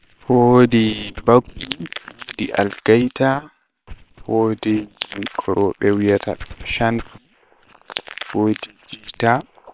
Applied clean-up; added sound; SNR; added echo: neural separator model SepFormer WHAM!.